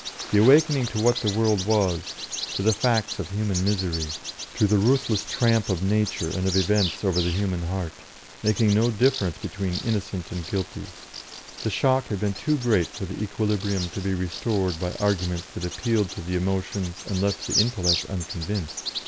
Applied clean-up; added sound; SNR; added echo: none; Bird vocalization, bird call, bird song; 10 dB; none.